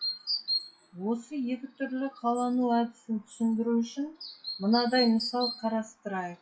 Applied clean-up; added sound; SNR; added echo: classical method WPE with log-MMSE.